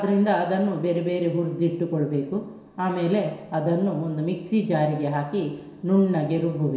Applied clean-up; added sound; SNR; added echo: none; none; none; reverberation time 0.7 s.